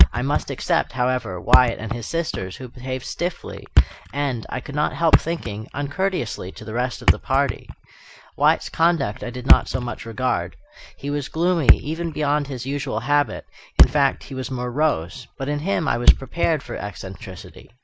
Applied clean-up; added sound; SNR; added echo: none; Thump, thud; 0 dB; none.